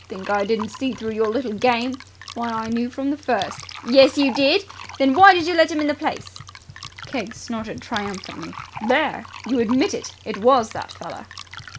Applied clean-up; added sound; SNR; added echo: none; Fill (with liquid); 17 dB; none.